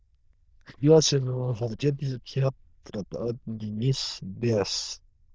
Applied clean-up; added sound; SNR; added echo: neural diffusion model UNIVERSE++.